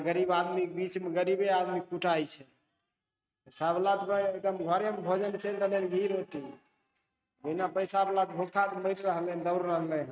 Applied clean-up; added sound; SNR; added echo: neural mask model RNNoise.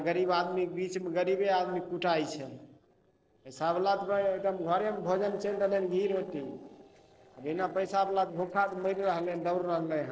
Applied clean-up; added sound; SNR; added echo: neural separator model SepFormer DNS4.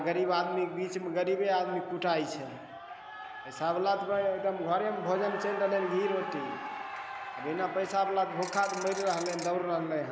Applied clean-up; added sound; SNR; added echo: none; Cheering + Ratchet, pawl / Percussion; 11 dB; none.